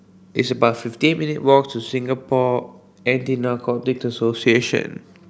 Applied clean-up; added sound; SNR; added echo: none; none; none; none.